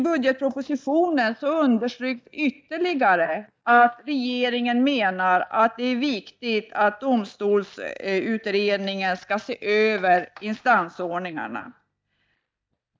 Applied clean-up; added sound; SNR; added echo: neural mask model DeepFilterNet 3.